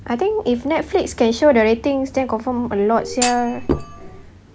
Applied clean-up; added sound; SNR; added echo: none; Thump, thud; 6 dB; none.